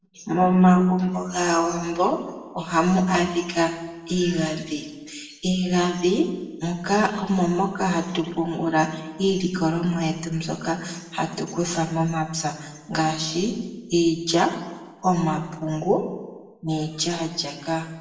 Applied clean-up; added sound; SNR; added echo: none; none; none; reverberation time 1.0 s.